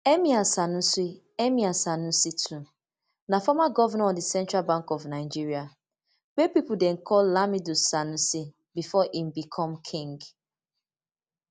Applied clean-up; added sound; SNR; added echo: none; none; none; none.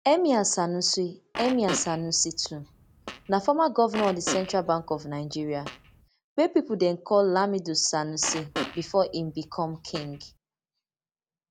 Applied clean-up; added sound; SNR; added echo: none; Fart; 11 dB; none.